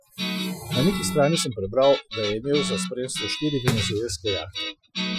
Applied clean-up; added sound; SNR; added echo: classical method Wiener filter.